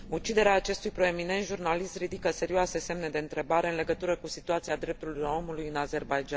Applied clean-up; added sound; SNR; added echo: none; Thunder / Rain; 15 dB; none.